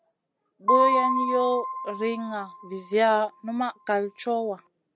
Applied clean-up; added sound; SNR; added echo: none; Piano; 2 dB; none.